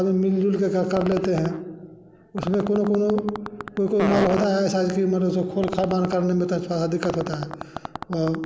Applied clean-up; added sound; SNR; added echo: none; Fart; 11 dB; none.